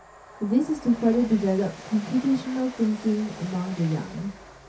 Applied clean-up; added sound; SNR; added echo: none; Train; 17 dB; reverberation time 0.3 s.